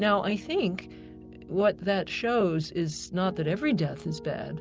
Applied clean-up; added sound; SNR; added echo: none; Piano; 17 dB; none.